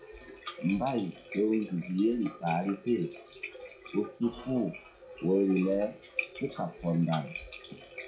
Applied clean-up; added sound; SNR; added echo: classical method log-MMSE.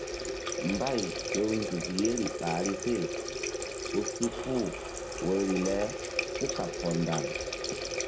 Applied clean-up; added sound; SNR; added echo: none; Water tap, faucet; 2 dB; none.